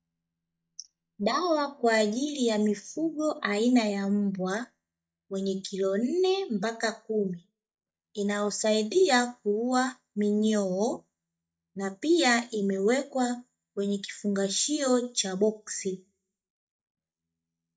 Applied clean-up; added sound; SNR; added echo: neural mask model DeepFilterNet 3.